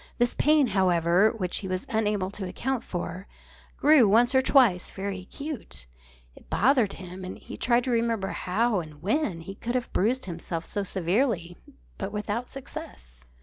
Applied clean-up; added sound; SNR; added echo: none; none; none; none.